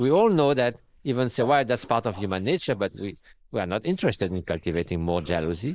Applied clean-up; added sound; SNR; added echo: neural mask model Resemble Enhance denoiser.